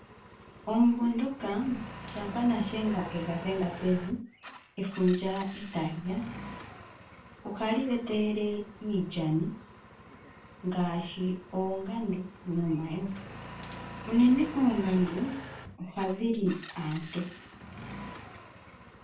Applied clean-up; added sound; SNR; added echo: none; Engine; 14 dB; reverberation time 0.3 s.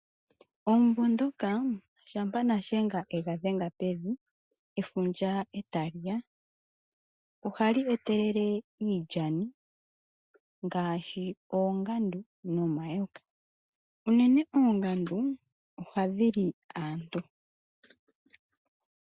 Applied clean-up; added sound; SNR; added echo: none; none; none; none.